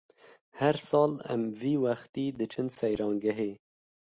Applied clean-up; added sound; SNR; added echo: none; none; none; none.